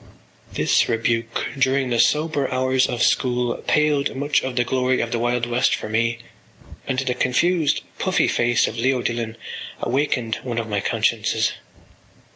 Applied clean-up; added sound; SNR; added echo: none; none; none; none.